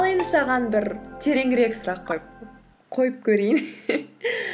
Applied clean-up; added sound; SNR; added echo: none; Bowed string instrument; 19 dB; none.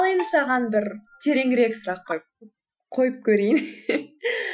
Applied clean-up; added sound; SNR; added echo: classical method Wiener filter.